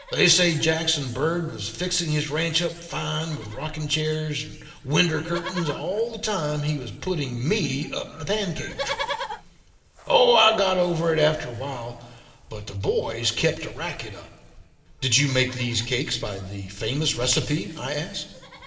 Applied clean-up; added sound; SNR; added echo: none; Livestock, farm animals, working animals; 16 dB; reverberation time 3.0 s.